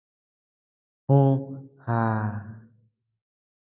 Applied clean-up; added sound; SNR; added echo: none; none; none; none.